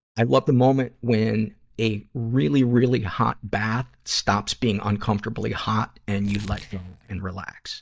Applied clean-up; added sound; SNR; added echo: neural mask model DeepFilterNet 3.